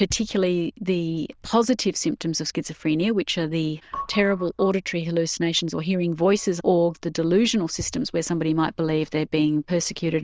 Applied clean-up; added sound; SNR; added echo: neural diffusion model UNIVERSE++.